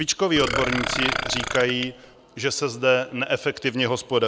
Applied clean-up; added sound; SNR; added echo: none; Burping, eructation; 4 dB; none.